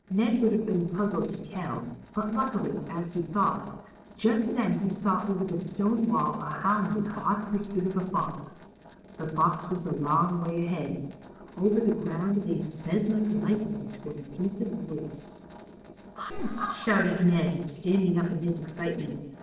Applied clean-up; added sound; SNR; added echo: neural separator model SepFormer DNS4.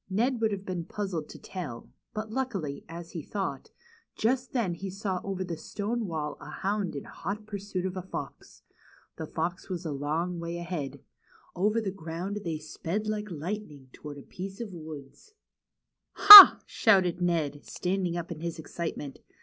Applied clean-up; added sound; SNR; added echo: none; none; none; none.